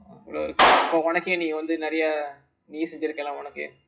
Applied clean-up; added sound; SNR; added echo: classical method WPE with log-MMSE.